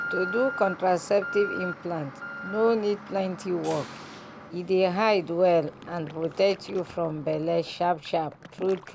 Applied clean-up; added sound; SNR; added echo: none; Alarm; 12 dB; none.